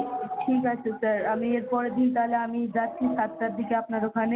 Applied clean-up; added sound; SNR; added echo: none; none; none; none.